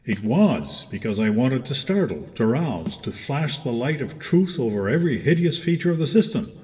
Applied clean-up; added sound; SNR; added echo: none; Snare drum; 19 dB; reverberation time 1.8 s.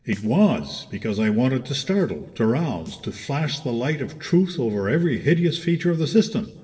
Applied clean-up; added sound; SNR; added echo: neural separator model SepFormer DNS4.